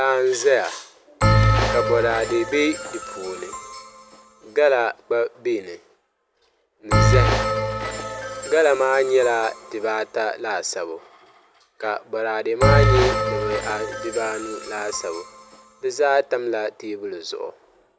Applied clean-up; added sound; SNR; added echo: none; Bell; 1 dB; none.